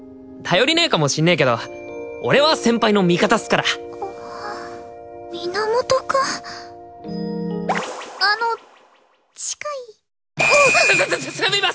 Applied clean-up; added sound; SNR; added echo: none; none; none; none.